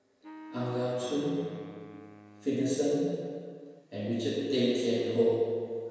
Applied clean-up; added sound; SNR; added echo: none; Wind instrument, woodwind instrument; 19 dB; reverberation time 1.9 s.